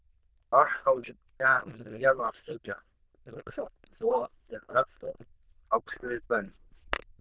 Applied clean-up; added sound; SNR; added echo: neural diffusion model UNIVERSE++.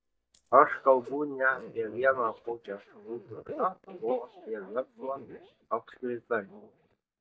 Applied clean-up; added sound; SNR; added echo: neural mask model DeepFilterNet 3.